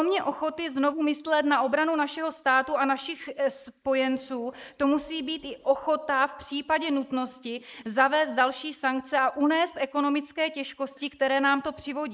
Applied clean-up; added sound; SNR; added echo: neural mask model Resemble Enhance denoiser.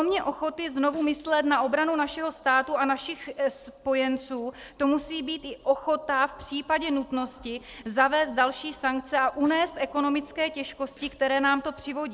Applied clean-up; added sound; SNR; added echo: neural separator model SepFormer DNS4.